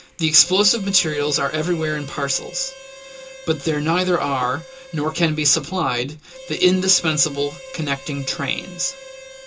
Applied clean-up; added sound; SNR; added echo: none; Harmonica; 17 dB; reverberation time 0.2 s.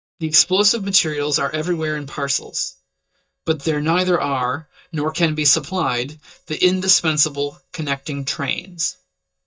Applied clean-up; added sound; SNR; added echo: neural mask model DeepFilterNet 3.